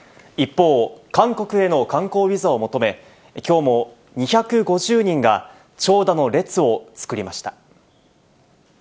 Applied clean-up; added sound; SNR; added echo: none; none; none; none.